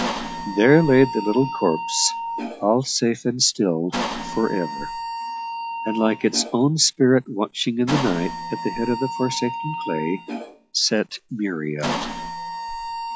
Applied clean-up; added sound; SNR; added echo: classical method log-MMSE.